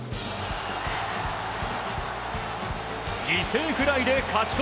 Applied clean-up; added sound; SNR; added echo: none; none; none; none.